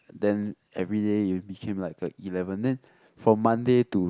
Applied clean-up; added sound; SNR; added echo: none; none; none; none.